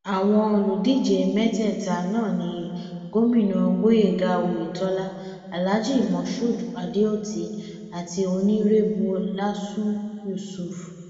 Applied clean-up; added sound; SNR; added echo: none; none; none; reverberation time 1.9 s.